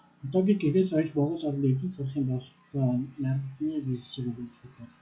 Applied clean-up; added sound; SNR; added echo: classical method log-MMSE.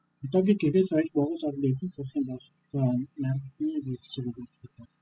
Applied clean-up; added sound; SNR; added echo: classical method spectral subtraction.